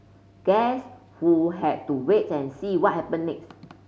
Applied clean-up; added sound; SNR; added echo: none; none; none; none.